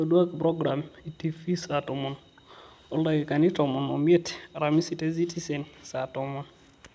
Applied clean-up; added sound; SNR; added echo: none; none; none; none.